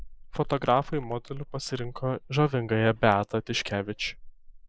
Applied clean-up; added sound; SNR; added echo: neural mask model Resemble Enhance denoiser.